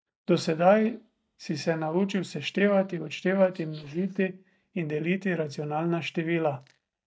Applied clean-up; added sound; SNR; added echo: neural mask model DeepFilterNet 3.